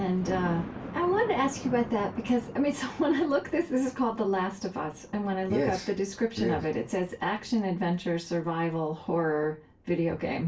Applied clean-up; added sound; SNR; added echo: none; Thunder; 15 dB; reverberation time 0.2 s.